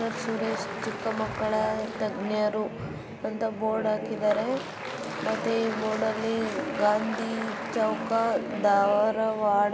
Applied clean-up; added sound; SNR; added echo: none; Applause; 12 dB; none.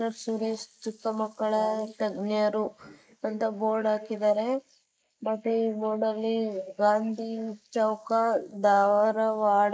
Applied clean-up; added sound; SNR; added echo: neural mask model Resemble Enhance denoiser.